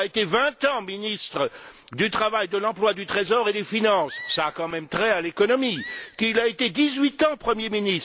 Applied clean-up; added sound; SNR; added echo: none; Animal; 18 dB; none.